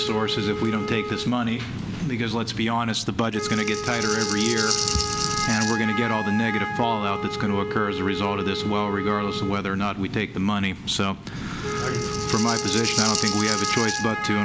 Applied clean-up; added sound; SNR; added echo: none; Rattle (instrument) + Wind instrument, woodwind instrument; 4 dB; none.